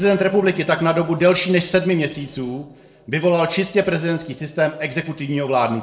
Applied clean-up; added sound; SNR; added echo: neural separator model SepFormer DNS4.